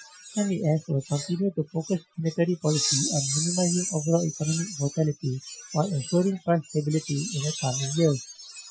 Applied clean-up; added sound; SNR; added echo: classical method Wiener filter.